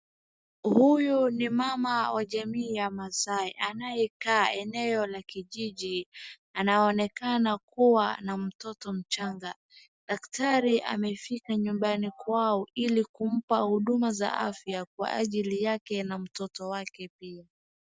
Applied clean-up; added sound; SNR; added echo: none; none; none; none.